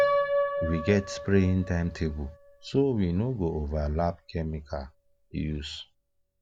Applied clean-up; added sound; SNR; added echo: none; Piano; 5 dB; none.